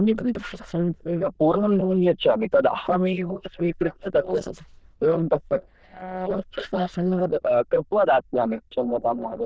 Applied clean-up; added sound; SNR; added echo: neural diffusion model UNIVERSE++.